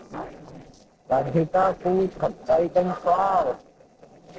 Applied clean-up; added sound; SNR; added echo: neural separator model SepFormer DNS4.